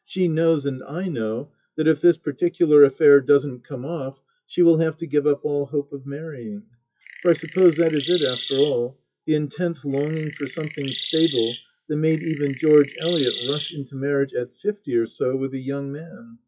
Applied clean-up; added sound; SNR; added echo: classical method WPE with log-MMSE.